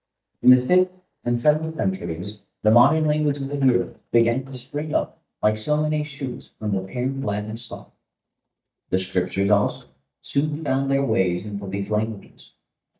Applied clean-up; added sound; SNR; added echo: neural mask model DeepFilterNet 3.